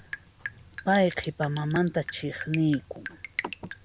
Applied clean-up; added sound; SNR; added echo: none; Drip; 12 dB; none.